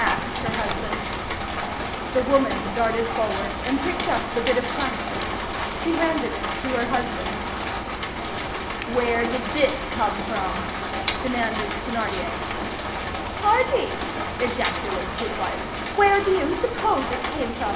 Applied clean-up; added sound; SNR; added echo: none; Rain; 2 dB; reverberation time 1.0 s.